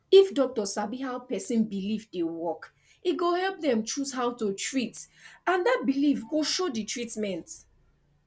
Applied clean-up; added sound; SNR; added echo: none; none; none; none.